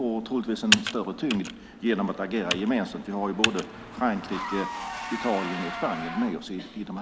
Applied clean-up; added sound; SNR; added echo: none; Computer keyboard + Engine / Car; 4 dB; none.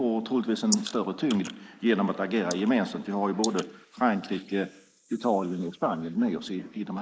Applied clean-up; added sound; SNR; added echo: neural mask model Resemble Enhance denoiser.